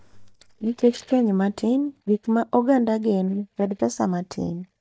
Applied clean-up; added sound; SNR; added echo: neural mask model DeepFilterNet 3.